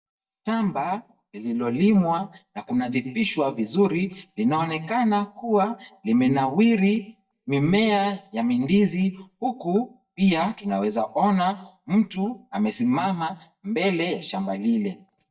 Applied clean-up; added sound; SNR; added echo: neural mask model DeepFilterNet 3.